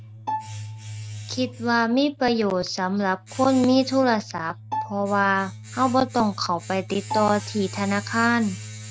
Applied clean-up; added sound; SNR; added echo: none; Domestic sounds, home sounds + Bowed string instrument; 12 dB; none.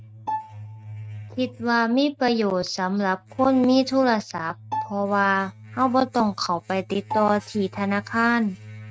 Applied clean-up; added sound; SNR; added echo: neural mask model RNNoise.